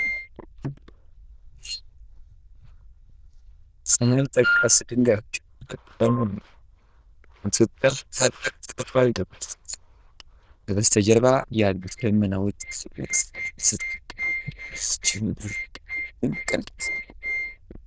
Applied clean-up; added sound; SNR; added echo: neural diffusion model UNIVERSE++.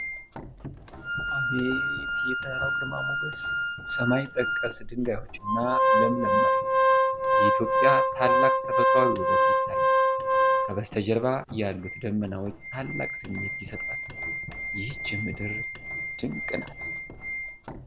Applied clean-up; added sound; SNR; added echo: none; Organ; -5 dB; none.